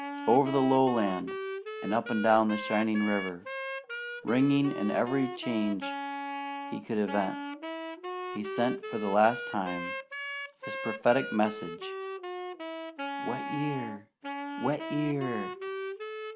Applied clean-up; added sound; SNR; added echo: none; Wind instrument, woodwind instrument; 7 dB; none.